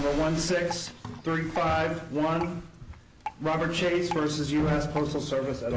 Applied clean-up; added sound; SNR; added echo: none; Drip; 16 dB; none.